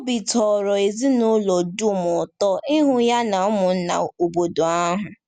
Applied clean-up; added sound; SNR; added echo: none; none; none; none.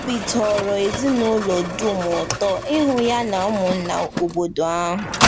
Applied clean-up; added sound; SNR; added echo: none; Mechanisms; 5 dB; none.